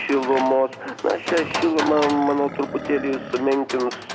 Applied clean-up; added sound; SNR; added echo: none; Livestock, farm animals, working animals; 9 dB; none.